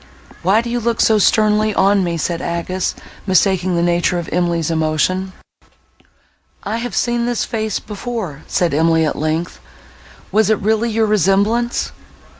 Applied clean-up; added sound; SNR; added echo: none; none; none; none.